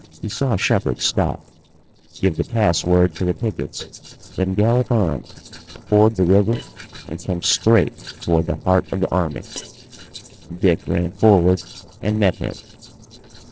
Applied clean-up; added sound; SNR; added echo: neural separator model SepFormer DNS4.